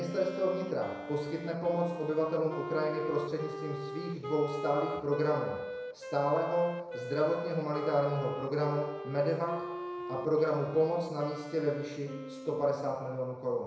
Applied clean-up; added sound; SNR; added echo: none; Wind instrument, woodwind instrument; 9 dB; reverberation time 1.0 s.